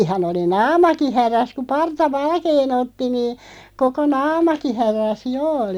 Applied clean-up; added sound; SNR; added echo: none; none; none; none.